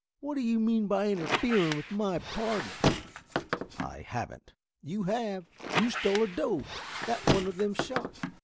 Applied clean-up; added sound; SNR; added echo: none; Squeak; 2 dB; none.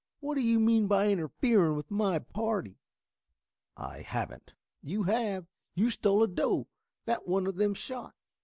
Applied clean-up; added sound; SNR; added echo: none; none; none; none.